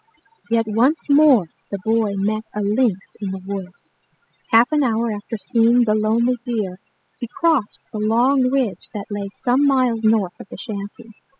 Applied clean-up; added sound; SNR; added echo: classical method spectral subtraction.